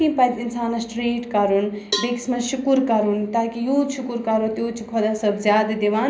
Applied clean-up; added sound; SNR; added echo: none; Cowbell; 12 dB; reverberation time 0.5 s.